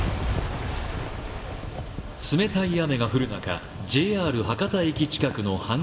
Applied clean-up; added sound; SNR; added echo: none; Shatter / Crushing / Boom; 8 dB; reverberation time 2.0 s.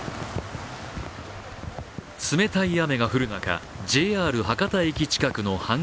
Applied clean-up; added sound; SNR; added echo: none; none; none; none.